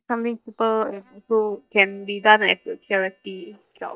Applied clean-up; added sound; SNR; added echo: neural mask model DeepFilterNet 3.